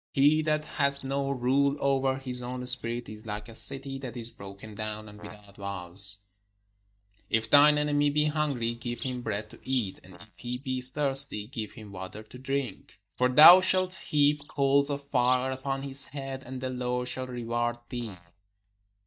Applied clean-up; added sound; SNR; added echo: neural mask model DeepFilterNet 3.